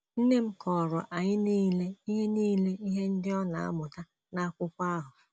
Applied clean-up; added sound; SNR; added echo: none; none; none; none.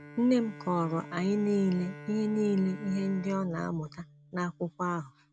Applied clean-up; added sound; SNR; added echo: none; Bowed string instrument; 16 dB; none.